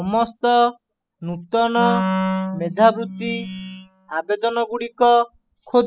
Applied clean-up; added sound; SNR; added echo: classical method spectral subtraction.